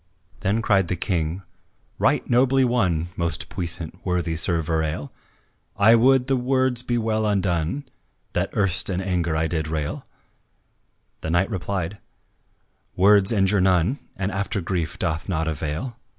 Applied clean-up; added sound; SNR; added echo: none; none; none; none.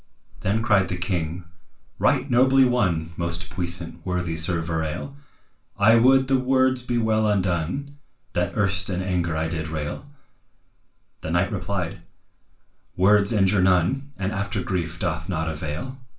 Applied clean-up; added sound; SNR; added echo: none; none; none; reverberation time 0.3 s.